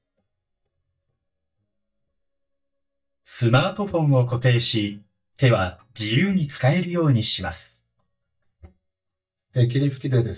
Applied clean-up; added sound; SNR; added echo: neural mask model DeepFilterNet 3.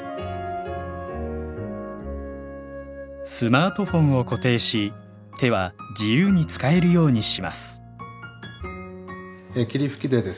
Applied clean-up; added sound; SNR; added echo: none; none; none; none.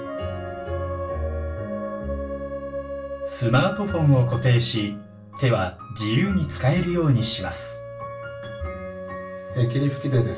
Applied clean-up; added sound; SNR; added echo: none; Wind instrument, woodwind instrument; 14 dB; reverberation time 0.3 s.